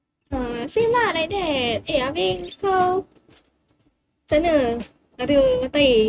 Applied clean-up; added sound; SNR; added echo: neural mask model RNNoise.